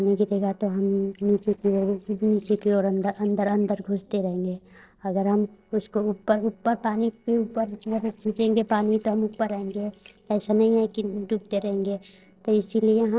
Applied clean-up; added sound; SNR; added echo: neural separator model SepFormer DNS4.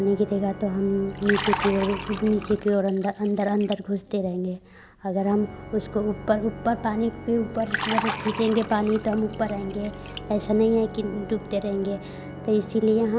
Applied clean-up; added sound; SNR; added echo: none; Organ + Liquid; 10 dB; none.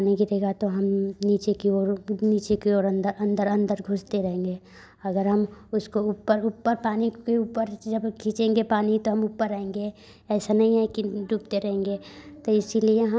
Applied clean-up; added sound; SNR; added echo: none; none; none; none.